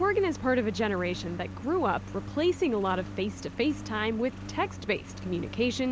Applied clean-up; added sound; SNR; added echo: none; Engine; 11 dB; none.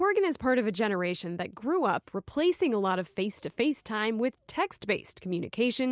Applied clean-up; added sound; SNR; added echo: none; none; none; none.